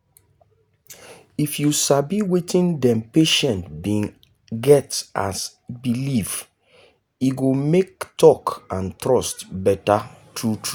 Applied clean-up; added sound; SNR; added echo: none; none; none; none.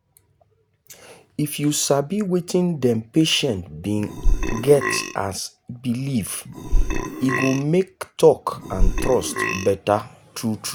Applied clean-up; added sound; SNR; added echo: none; Burping, eructation; -1 dB; none.